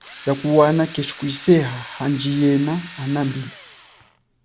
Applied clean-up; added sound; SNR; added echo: none; Drill; 16 dB; none.